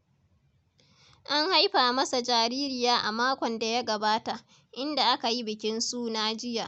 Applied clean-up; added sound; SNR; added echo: none; none; none; none.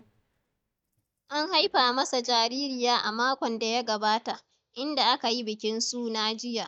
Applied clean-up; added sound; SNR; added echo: neural mask model DeepFilterNet 3.